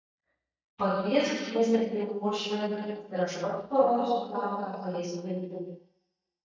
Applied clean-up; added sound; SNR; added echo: neural mask model DeepFilterNet 3.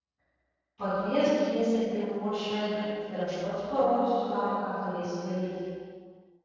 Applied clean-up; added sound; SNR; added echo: neural separator model SepFormer DNS4.